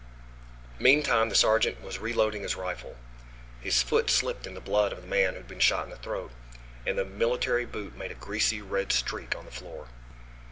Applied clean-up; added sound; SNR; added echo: none; none; none; none.